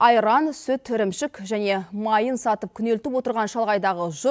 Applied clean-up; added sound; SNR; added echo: none; none; none; none.